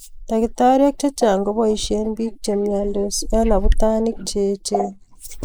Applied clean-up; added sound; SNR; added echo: neural mask model Resemble Enhance denoiser.